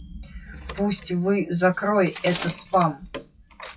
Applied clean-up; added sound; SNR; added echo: classical method WPE with log-MMSE.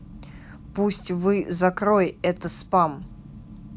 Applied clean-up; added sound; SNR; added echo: none; none; none; none.